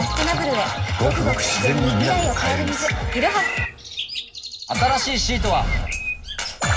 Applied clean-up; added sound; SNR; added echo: none; Bird; 10 dB; reverberation time 1.5 s.